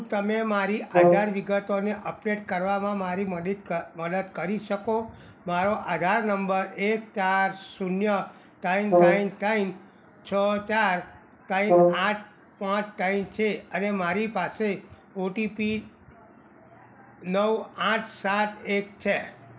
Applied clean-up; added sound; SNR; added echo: none; Brass instrument; -2 dB; none.